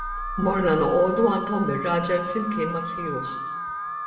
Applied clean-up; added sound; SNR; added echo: none; Alarm; 6 dB; reverberation time 1.3 s.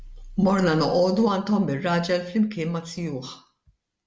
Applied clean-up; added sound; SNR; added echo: none; none; none; none.